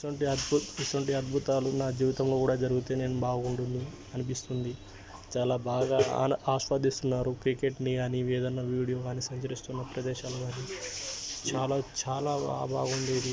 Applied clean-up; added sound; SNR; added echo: none; none; none; none.